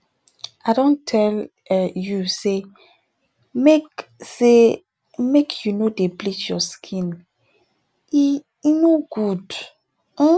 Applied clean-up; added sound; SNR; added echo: none; none; none; none.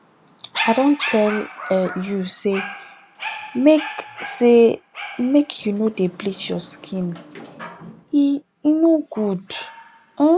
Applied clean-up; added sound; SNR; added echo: none; Dog; 13 dB; none.